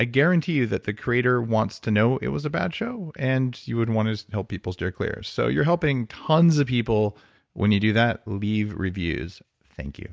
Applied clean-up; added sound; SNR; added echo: none; none; none; none.